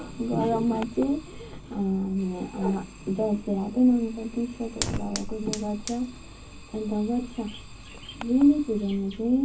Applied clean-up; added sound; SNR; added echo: none; Fire; 13 dB; reverberation time 0.3 s.